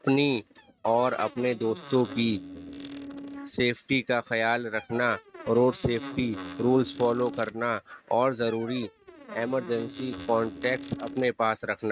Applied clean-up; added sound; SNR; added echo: neural mask model RNNoise.